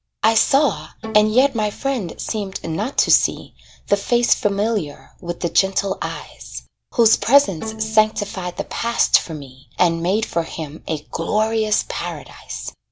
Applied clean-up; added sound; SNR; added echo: none; Bowed string instrument; 14 dB; none.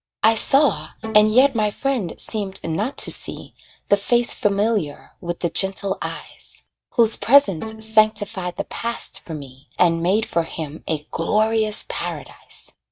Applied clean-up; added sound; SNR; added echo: neural mask model RNNoise.